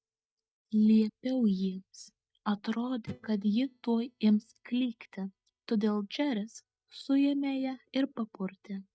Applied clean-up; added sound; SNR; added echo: neural mask model DeepFilterNet 3.